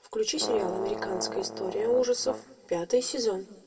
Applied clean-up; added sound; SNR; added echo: none; Brass instrument; 8 dB; reverberation time 1.3 s.